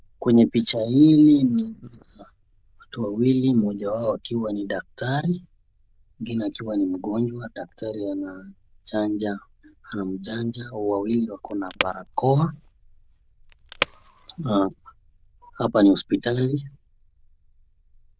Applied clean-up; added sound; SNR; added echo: neural diffusion model UNIVERSE++.